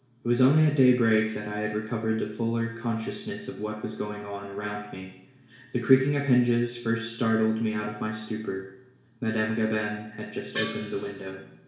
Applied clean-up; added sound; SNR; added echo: none; Gong; 9 dB; reverberation time 0.7 s.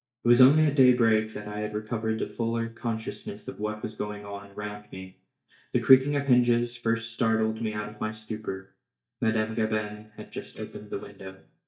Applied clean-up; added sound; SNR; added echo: neural mask model DeepFilterNet 3.